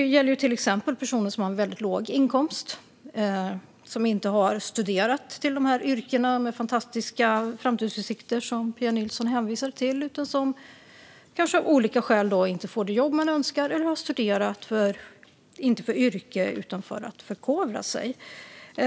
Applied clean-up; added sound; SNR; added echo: none; none; none; none.